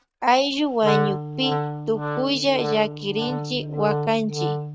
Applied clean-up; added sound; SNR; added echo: neural mask model RNNoise.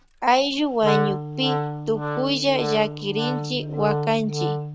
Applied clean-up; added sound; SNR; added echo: none; Wind instrument, woodwind instrument; 3 dB; none.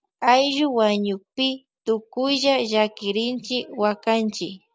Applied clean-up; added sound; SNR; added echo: none; none; none; none.